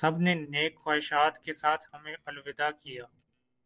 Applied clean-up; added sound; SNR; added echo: neural separator model SepFormer DNS4.